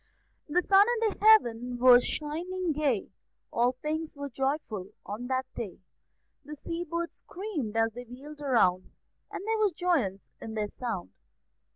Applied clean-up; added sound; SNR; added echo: none; none; none; none.